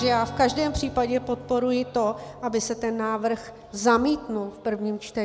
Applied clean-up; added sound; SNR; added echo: none; Strum; 17 dB; none.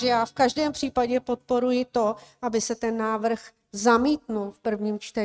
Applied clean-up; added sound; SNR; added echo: neural mask model RNNoise.